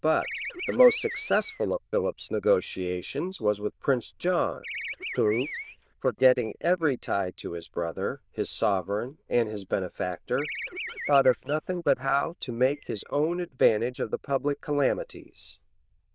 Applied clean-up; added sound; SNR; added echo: neural diffusion model UNIVERSE++.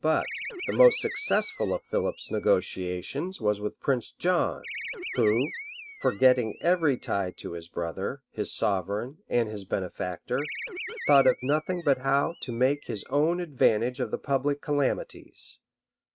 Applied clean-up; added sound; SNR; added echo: neural mask model RNNoise.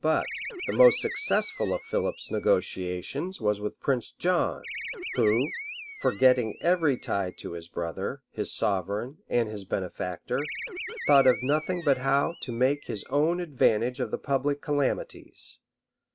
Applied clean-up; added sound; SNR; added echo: none; Animal; 12 dB; none.